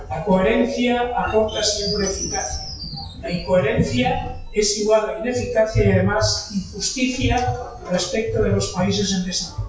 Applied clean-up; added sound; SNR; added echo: classical method WPE with log-MMSE.